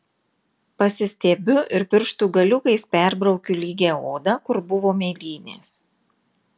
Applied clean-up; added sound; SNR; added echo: none; none; none; none.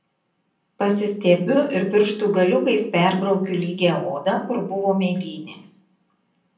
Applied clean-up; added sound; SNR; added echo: none; none; none; reverberation time 0.6 s.